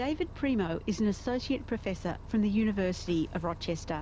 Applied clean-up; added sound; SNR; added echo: none; Bus; 13 dB; none.